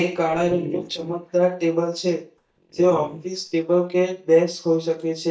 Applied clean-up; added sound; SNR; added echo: neural mask model DeepFilterNet 3.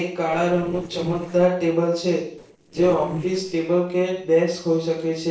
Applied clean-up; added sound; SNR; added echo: neural separator model SepFormer DNS4.